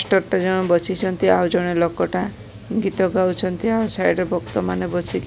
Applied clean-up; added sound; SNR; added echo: none; none; none; none.